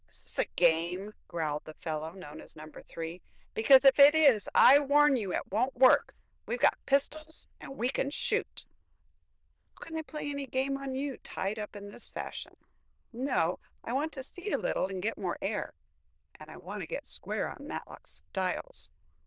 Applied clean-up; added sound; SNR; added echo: neural diffusion model UNIVERSE++.